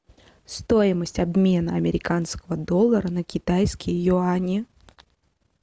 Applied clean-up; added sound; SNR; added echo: none; none; none; none.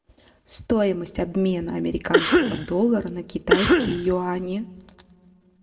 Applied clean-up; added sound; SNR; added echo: none; Cough; -3 dB; reverberation time 0.7 s.